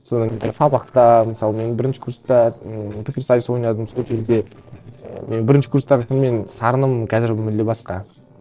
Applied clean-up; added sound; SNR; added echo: neural separator model SepFormer DNS4.